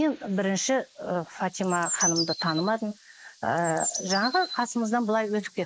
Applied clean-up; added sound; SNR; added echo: neural mask model Resemble Enhance denoiser.